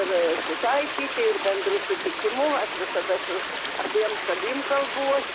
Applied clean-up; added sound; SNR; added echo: none; Stream; 4 dB; none.